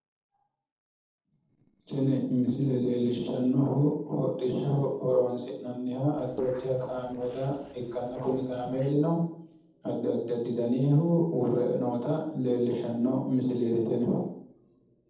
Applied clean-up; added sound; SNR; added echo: neural separator model SepFormer DNS4.